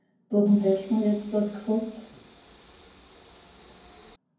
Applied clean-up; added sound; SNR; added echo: none; Train; 19 dB; reverberation time 0.9 s.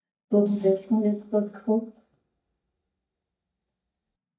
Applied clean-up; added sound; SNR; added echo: neural mask model DeepFilterNet 3.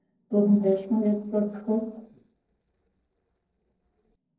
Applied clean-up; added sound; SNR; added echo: neural separator model SepFormer DNS4.